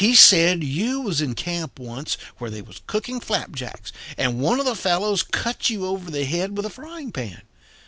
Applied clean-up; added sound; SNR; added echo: none; none; none; none.